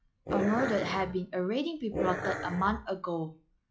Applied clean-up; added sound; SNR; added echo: classical method log-MMSE.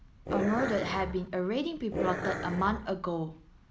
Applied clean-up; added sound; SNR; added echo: none; Growling; 3 dB; none.